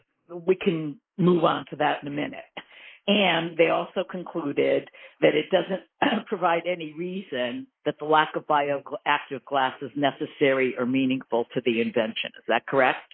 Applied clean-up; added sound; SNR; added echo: neural mask model Resemble Enhance denoiser.